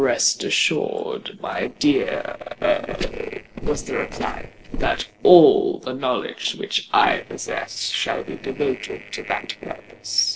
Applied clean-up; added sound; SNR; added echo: neural separator model SepFormer DNS4.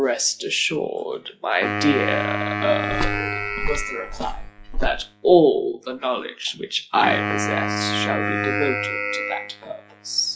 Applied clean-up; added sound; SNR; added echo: classical method log-MMSE.